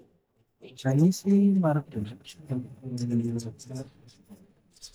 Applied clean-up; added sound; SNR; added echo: neural mask model DeepFilterNet 3.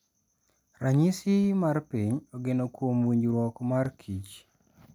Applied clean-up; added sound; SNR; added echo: none; none; none; none.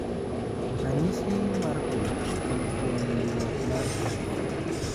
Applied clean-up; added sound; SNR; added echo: none; Vehicle; -4 dB; none.